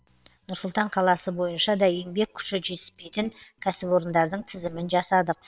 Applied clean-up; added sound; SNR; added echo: neural separator model SepFormer WHAM!.